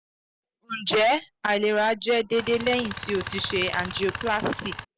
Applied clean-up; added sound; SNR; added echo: none; Tools; 8 dB; none.